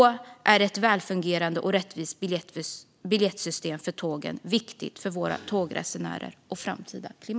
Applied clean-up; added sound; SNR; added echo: none; none; none; none.